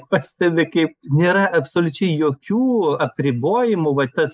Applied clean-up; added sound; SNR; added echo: neural mask model Resemble Enhance denoiser.